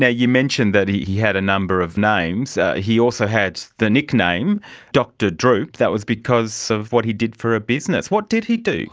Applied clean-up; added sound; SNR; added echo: none; none; none; none.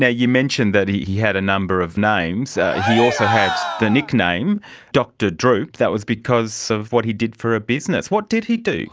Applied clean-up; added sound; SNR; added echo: none; Cheering; 4 dB; none.